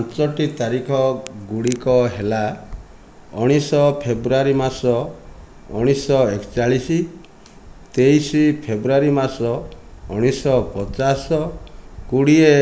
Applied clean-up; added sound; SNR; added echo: none; none; none; none.